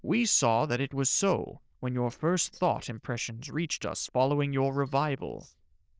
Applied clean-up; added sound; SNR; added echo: neural diffusion model UNIVERSE++.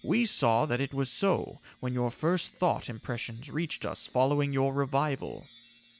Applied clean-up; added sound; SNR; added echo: none; Wind chime; 19 dB; none.